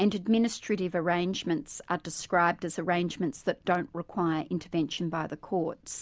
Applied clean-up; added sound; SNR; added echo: none; none; none; none.